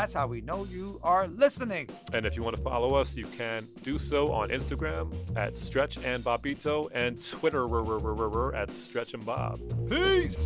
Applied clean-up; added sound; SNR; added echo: none; none; none; none.